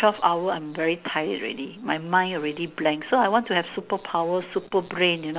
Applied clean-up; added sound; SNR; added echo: none; none; none; none.